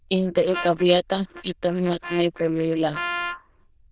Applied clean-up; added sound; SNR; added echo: neural diffusion model UNIVERSE++.